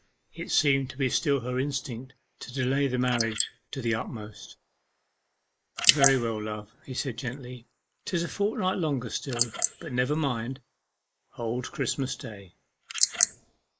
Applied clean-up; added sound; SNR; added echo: neural mask model Resemble Enhance denoiser.